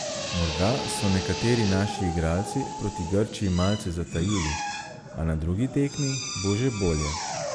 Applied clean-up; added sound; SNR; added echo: none; Drill; 7 dB; none.